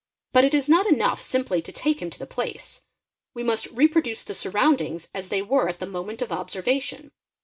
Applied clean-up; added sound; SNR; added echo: none; none; none; none.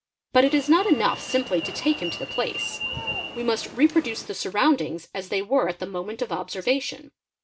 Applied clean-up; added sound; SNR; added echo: none; Alarm; 9 dB; none.